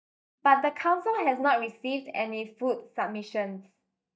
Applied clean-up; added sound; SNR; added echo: neural mask model DeepFilterNet 3.